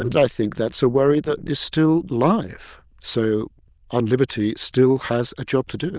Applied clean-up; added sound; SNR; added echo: neural diffusion model UNIVERSE++.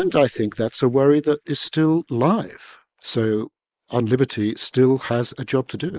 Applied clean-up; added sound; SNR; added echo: neural mask model Resemble Enhance denoiser.